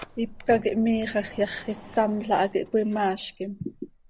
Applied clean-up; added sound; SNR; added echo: none; Sliding door; 20 dB; none.